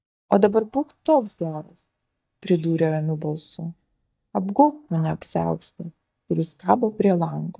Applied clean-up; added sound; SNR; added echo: neural mask model DeepFilterNet 3.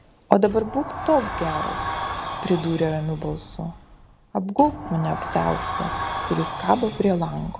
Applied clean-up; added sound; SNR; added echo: none; Sliding door; 7 dB; none.